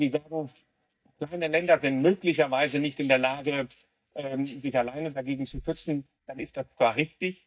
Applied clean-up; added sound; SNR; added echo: neural mask model DeepFilterNet 3.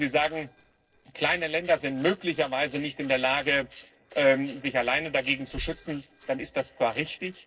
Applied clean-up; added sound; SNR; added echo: neural separator model SepFormer DNS4.